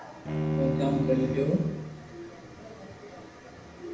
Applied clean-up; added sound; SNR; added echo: none; Bowed string instrument; 1 dB; reverberation time 0.8 s.